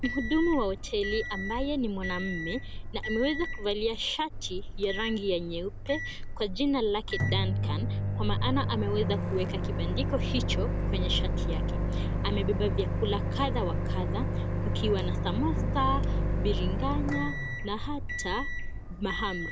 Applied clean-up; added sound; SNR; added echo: none; Microwave oven; -2 dB; none.